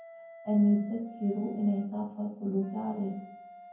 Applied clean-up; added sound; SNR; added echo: none; Wind instrument, woodwind instrument; 19 dB; reverberation time 0.9 s.